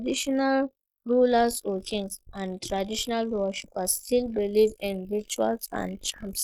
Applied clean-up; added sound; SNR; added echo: neural mask model Resemble Enhance denoiser.